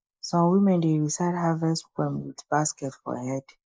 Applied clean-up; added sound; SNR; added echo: neural mask model Resemble Enhance denoiser.